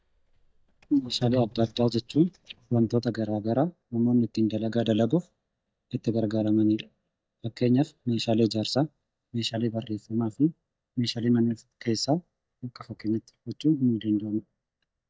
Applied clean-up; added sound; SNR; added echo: neural mask model DeepFilterNet 3.